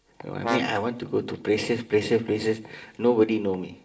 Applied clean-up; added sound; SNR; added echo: none; Brass instrument; 8 dB; reverberation time 0.5 s.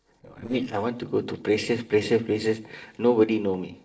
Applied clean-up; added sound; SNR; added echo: neural separator model SepFormer DNS4.